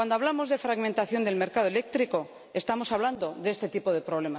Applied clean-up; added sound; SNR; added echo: none; none; none; none.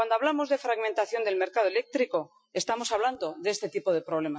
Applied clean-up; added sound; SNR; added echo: classical method Wiener filter.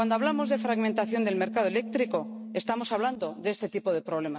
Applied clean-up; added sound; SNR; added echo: neural mask model RNNoise.